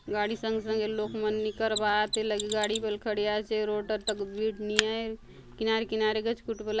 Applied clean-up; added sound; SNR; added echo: none; Mechanisms; 11 dB; none.